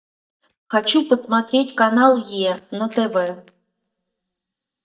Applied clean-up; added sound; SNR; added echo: neural mask model DeepFilterNet 3.